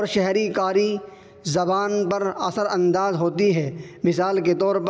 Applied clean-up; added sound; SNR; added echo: none; none; none; none.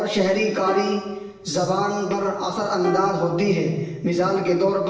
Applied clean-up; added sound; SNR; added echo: neural separator model SepFormer DNS4.